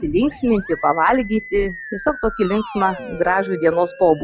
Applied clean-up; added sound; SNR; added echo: classical method log-MMSE.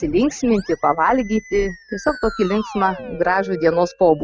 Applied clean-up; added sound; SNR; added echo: neural mask model RNNoise.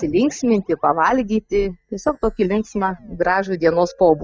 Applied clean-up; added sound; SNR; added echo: neural mask model DeepFilterNet 3.